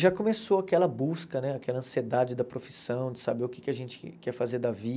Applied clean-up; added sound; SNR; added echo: none; none; none; none.